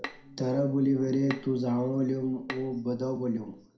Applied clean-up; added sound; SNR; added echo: none; Bowed string instrument; 17 dB; reverberation time 0.4 s.